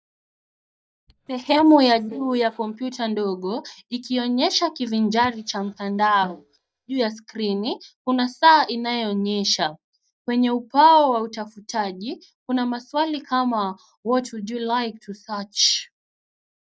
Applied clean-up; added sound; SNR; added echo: neural mask model DeepFilterNet 3.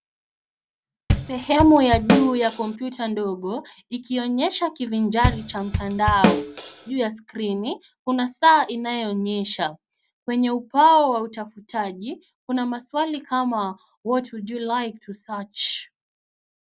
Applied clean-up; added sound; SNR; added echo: none; Drum kit; 0 dB; none.